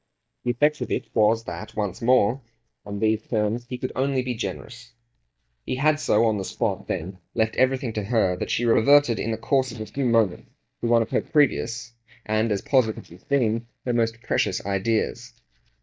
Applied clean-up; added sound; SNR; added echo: neural mask model DeepFilterNet 3.